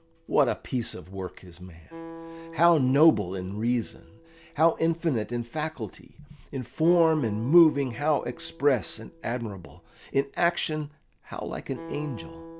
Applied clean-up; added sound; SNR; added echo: none; Acoustic guitar; 18 dB; none.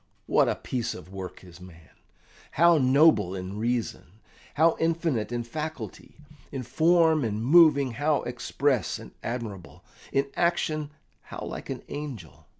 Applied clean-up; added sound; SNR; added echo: none; none; none; none.